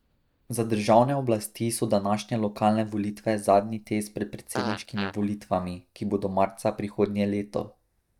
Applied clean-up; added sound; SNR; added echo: neural mask model DeepFilterNet 3.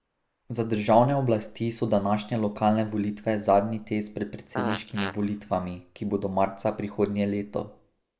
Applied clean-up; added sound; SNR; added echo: neural mask model Resemble Enhance denoiser.